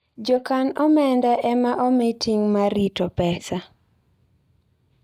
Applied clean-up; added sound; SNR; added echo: neural mask model DeepFilterNet 3.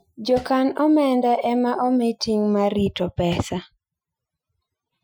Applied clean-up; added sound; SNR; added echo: classical method Wiener filter.